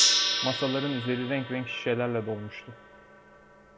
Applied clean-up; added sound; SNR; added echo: none; Gong; -1 dB; none.